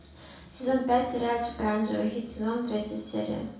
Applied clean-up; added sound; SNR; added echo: none; none; none; reverberation time 0.6 s.